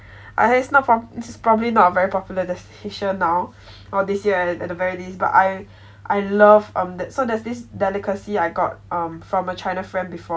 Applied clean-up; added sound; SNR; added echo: none; none; none; none.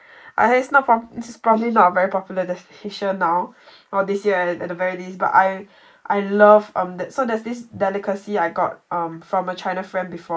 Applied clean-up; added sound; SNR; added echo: neural mask model Resemble Enhance denoiser.